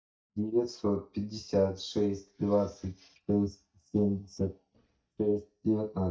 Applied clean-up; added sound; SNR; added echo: neural mask model DeepFilterNet 3.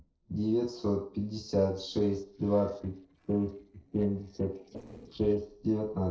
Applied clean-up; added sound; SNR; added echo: neural separator model SepFormer DNS4.